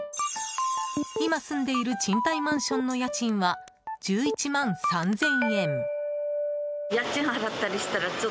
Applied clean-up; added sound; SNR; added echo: none; none; none; none.